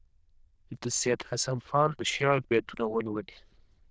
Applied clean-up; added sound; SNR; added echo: neural diffusion model UNIVERSE++.